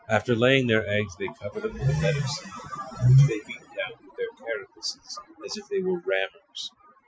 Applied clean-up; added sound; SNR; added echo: classical method Wiener filter.